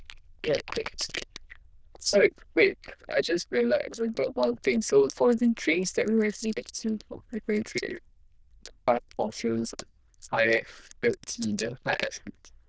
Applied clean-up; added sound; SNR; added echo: neural diffusion model UNIVERSE++.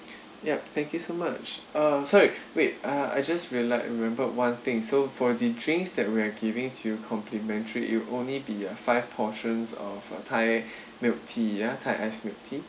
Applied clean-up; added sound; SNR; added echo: none; none; none; none.